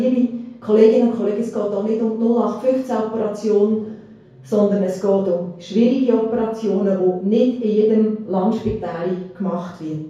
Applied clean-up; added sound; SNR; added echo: none; none; none; reverberation time 0.6 s.